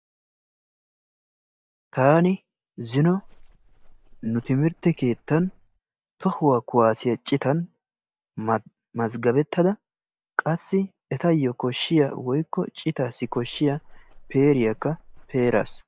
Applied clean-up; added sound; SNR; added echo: neural mask model DeepFilterNet 3.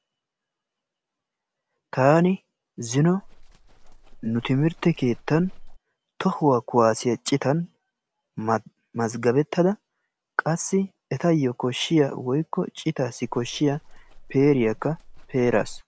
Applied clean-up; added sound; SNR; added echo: none; Livestock, farm animals, working animals; 18 dB; none.